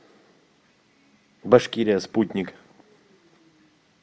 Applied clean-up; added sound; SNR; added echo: none; none; none; none.